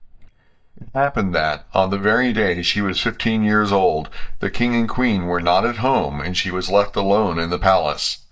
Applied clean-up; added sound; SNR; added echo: neural mask model DeepFilterNet 3.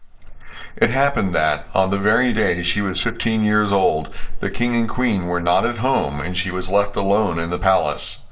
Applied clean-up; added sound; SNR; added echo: neural separator model SepFormer DNS4.